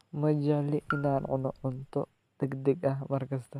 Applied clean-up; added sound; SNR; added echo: none; Raindrop / Drip; 12 dB; none.